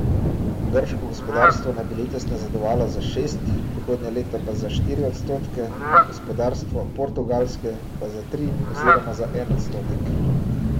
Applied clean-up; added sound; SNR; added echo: none; Fowl + Thunder; -4 dB; none.